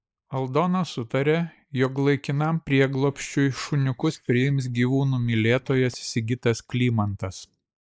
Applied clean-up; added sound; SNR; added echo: neural mask model Resemble Enhance denoiser.